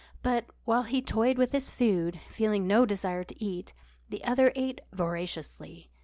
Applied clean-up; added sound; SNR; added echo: none; none; none; none.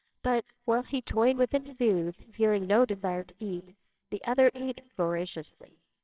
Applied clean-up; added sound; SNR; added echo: neural separator model SepFormer WHAMR!.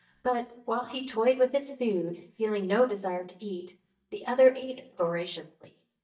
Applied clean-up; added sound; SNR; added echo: neural mask model DeepFilterNet 3.